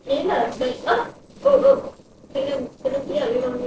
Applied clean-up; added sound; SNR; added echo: neural separator model SepFormer DNS4.